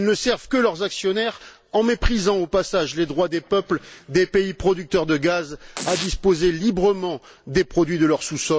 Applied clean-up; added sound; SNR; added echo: none; Domestic sounds, home sounds; 12 dB; none.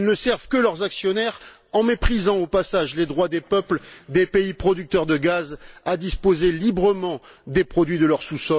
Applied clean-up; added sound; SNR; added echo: none; none; none; none.